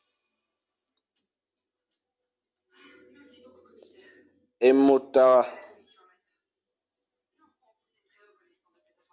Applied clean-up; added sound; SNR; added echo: none; none; none; none.